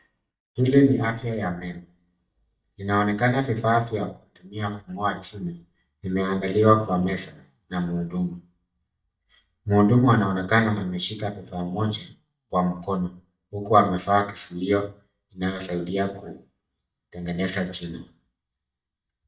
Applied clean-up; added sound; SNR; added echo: neural mask model DeepFilterNet 3.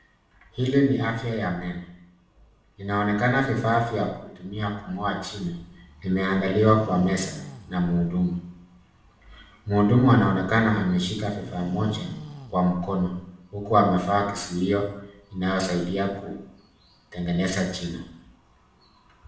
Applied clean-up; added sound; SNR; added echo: none; Livestock, farm animals, working animals; 18 dB; reverberation time 0.7 s.